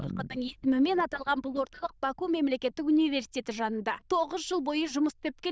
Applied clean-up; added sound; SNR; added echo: neural diffusion model UNIVERSE++.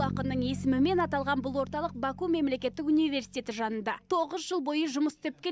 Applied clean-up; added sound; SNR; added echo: none; Bass guitar; 11 dB; none.